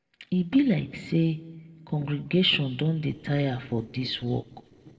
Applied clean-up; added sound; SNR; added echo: neural separator model SepFormer DNS4.